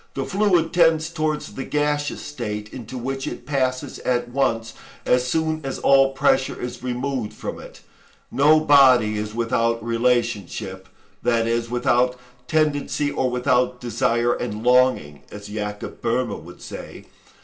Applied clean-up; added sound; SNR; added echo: none; none; none; reverberation time 0.4 s.